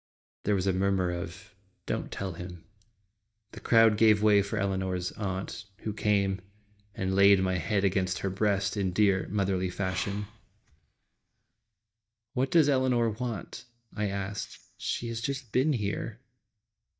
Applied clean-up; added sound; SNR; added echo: neural mask model DeepFilterNet 3.